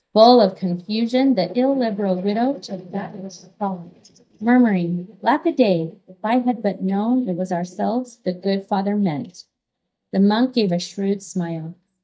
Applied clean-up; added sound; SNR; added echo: neural mask model DeepFilterNet 3.